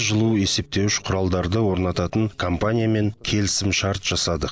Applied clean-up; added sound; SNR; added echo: none; none; none; none.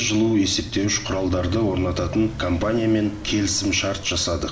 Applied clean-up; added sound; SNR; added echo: none; Motorcycle; 15 dB; reverberation time 1.1 s.